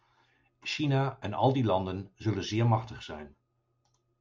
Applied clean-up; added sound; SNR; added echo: none; none; none; none.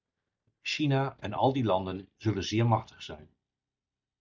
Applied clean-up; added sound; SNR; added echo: neural mask model DeepFilterNet 3.